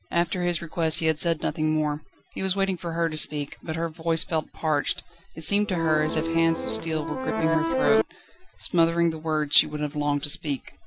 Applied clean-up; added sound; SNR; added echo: none; Accordion; 1 dB; none.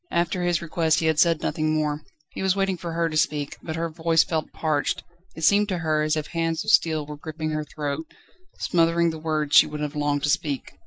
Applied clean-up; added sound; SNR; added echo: neural mask model Resemble Enhance denoiser.